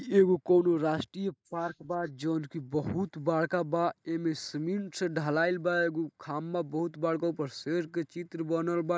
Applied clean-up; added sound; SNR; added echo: neural mask model Resemble Enhance denoiser.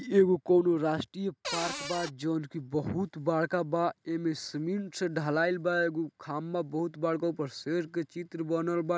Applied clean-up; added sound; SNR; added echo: none; Cupboard open or close; 6 dB; none.